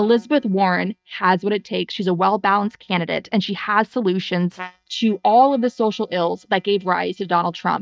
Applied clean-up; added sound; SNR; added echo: neural mask model DeepFilterNet 3.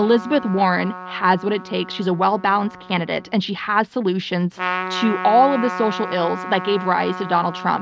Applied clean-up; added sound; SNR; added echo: none; Trumpet; 11 dB; none.